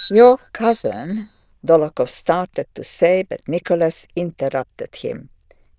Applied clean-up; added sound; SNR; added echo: neural diffusion model UNIVERSE++.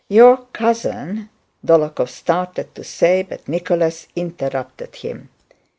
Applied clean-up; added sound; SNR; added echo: none; none; none; none.